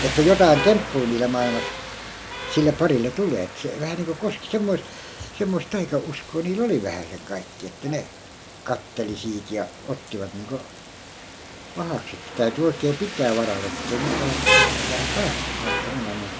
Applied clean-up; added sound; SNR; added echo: none; Rain; 5 dB; none.